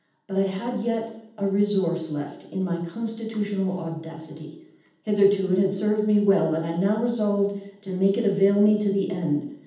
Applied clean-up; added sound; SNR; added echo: none; none; none; reverberation time 0.8 s.